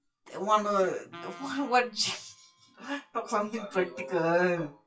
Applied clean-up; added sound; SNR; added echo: classical method WPE with log-MMSE.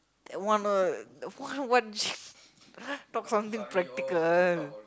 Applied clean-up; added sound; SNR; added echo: none; none; none; none.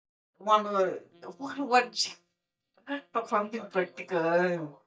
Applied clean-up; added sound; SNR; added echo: neural mask model DeepFilterNet 3.